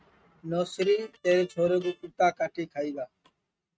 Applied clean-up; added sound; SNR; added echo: neural mask model RNNoise.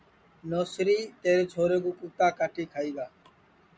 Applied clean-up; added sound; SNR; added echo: none; none; none; none.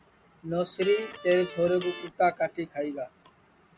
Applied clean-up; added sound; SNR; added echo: none; Electric guitar; 14 dB; none.